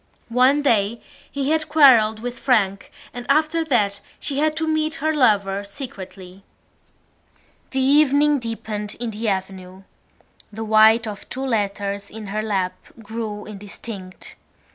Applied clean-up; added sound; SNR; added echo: none; none; none; none.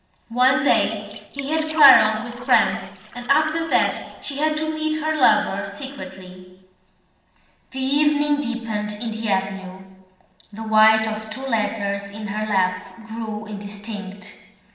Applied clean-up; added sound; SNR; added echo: neural separator model SepFormer DNS4.